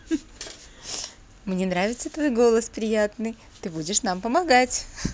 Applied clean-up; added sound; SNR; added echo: none; none; none; none.